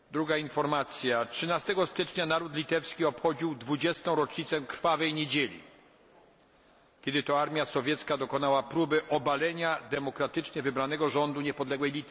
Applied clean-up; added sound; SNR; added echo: none; none; none; none.